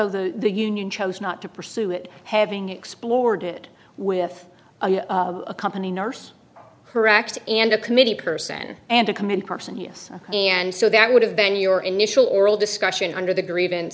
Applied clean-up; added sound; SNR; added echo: none; none; none; none.